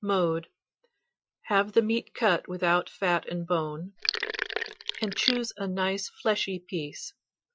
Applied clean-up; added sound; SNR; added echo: classical method Wiener filter.